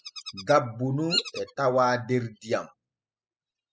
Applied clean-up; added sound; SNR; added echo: classical method spectral subtraction.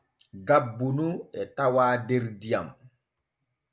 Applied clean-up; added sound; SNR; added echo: none; none; none; none.